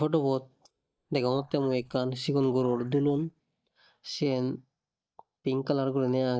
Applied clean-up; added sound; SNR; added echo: neural mask model DeepFilterNet 3.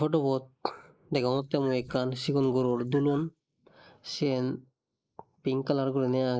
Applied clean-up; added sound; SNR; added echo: neural mask model Resemble Enhance denoiser.